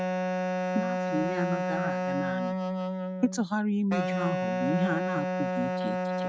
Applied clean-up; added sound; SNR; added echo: neural mask model RNNoise.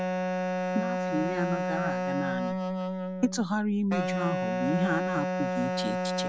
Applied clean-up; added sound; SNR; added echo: none; Wind instrument, woodwind instrument; -1 dB; none.